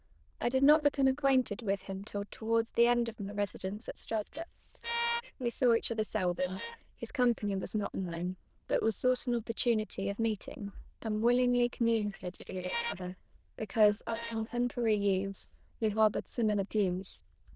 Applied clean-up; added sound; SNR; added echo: neural diffusion model UNIVERSE++.